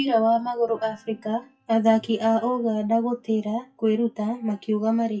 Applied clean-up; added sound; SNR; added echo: classical method WPE with log-MMSE.